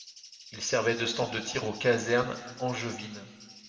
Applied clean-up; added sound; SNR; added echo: none; Bird; 19 dB; reverberation time 2.0 s.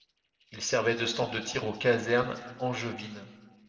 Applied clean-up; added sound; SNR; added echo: neural separator model SepFormer DNS4.